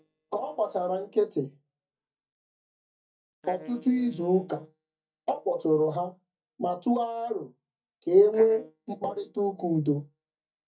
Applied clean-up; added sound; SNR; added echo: neural mask model DeepFilterNet 3.